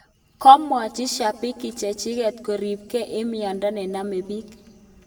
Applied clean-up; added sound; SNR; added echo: none; none; none; reverberation time 0.9 s.